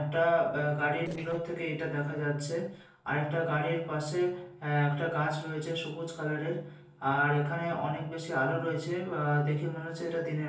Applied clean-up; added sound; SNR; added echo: neural separator model SepFormer DNS4.